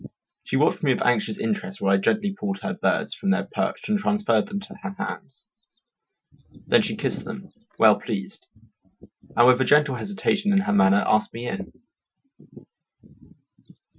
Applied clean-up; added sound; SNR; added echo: classical method Wiener filter.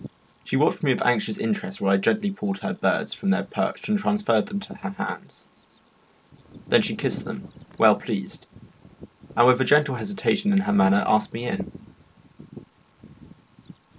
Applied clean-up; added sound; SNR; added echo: none; Bird vocalization, bird call, bird song; 20 dB; none.